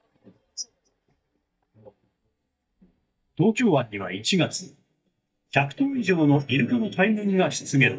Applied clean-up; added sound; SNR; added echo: neural mask model DeepFilterNet 3.